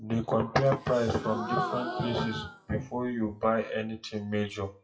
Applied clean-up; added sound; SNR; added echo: classical method WPE with log-MMSE.